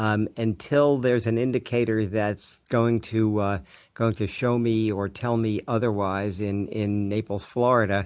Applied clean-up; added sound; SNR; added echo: none; none; none; none.